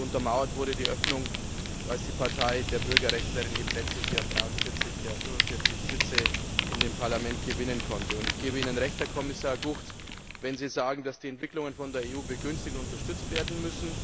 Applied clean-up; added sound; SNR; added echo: none; Fire; -2 dB; none.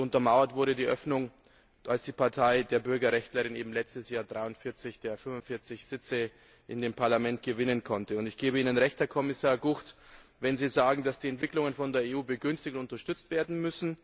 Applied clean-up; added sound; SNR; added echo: none; none; none; none.